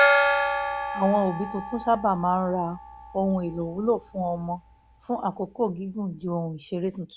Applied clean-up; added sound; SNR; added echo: none; Gong; 2 dB; none.